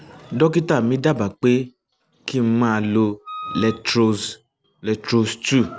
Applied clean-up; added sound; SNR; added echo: none; Wind instrument, woodwind instrument; 13 dB; none.